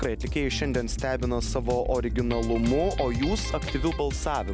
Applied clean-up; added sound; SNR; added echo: none; Electric guitar; 12 dB; none.